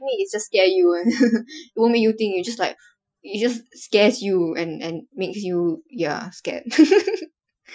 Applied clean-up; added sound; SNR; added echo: classical method Wiener filter.